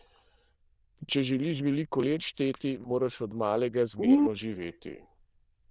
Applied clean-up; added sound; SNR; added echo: neural diffusion model UNIVERSE++.